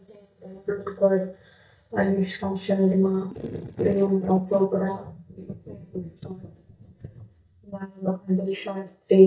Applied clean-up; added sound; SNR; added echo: neural mask model DeepFilterNet 3.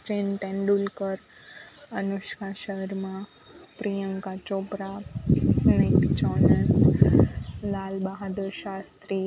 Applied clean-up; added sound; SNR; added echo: none; none; none; none.